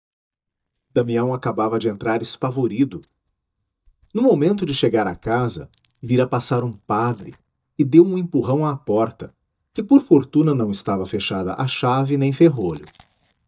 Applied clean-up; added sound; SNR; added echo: neural mask model DeepFilterNet 3.